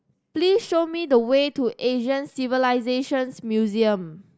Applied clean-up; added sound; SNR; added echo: none; none; none; none.